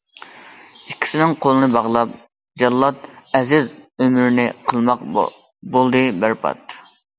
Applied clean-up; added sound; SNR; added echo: none; none; none; none.